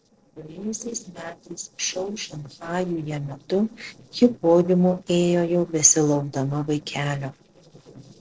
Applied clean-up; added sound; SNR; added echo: neural separator model SepFormer DNS4.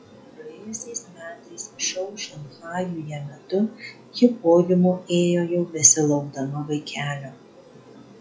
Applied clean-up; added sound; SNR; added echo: classical method log-MMSE.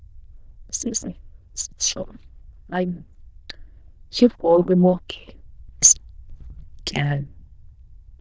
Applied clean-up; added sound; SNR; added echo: neural diffusion model UNIVERSE++.